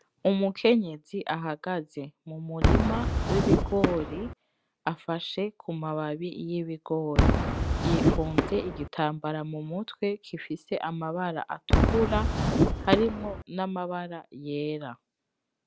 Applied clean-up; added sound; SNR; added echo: none; Whoosh, swoosh, swish / Fireworks; -1 dB; none.